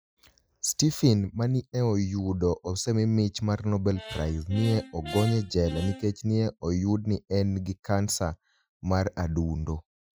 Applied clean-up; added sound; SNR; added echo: classical method Wiener filter.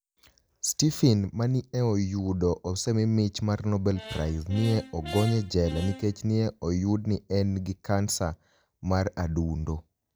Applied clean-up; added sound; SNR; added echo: none; Brass instrument; 14 dB; none.